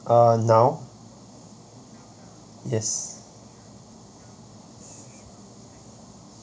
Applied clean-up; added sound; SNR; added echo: none; none; none; none.